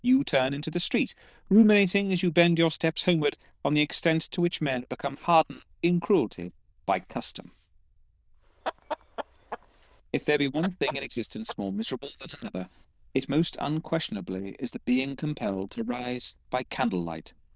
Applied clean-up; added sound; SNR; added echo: neural diffusion model UNIVERSE++.